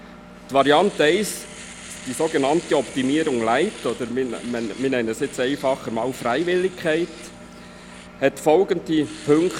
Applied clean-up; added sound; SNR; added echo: none; Domestic sounds, home sounds + Engine; 17 dB; none.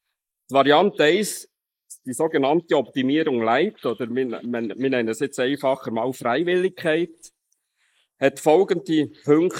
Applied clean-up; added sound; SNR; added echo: neural mask model Resemble Enhance denoiser.